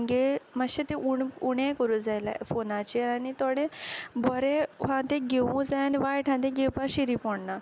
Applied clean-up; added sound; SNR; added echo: none; none; none; none.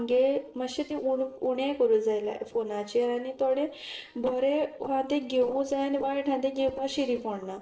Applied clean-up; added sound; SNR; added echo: neural separator model SepFormer DNS4.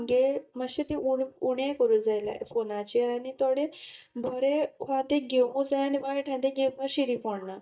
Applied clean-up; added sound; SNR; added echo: neural mask model DeepFilterNet 3.